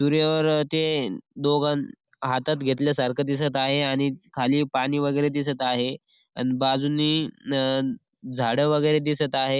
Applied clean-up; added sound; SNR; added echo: none; none; none; none.